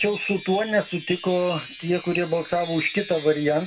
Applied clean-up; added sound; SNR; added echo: none; Wind chime; 2 dB; reverberation time 0.2 s.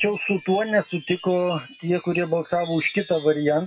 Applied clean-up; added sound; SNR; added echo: classical method WPE with log-MMSE.